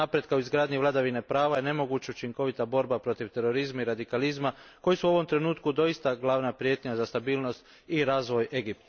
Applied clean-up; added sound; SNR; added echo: none; none; none; none.